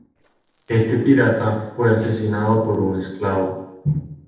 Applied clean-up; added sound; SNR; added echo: neural separator model SepFormer DNS4.